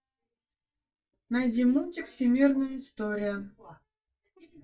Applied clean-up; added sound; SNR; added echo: neural mask model DeepFilterNet 3.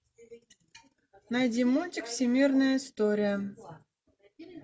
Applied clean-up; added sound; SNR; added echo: none; none; none; none.